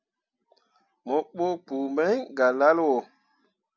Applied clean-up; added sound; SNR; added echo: none; none; none; none.